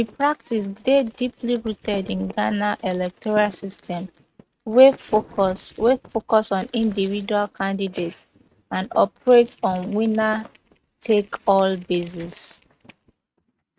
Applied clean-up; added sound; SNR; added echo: neural mask model RNNoise.